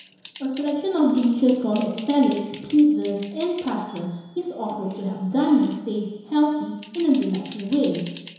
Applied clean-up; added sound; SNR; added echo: none; Typing; 16 dB; reverberation time 1.0 s.